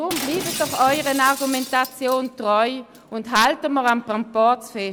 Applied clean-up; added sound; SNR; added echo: none; Shatter; 12 dB; none.